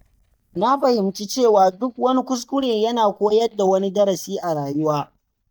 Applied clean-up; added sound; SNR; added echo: neural mask model DeepFilterNet 3.